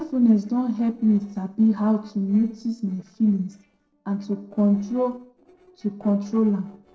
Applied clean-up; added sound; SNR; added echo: neural separator model SepFormer DNS4.